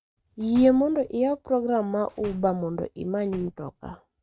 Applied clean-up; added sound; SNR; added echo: neural mask model RNNoise.